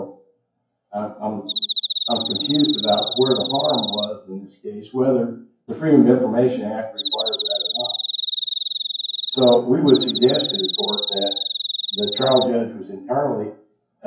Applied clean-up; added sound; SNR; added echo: classical method WPE with log-MMSE.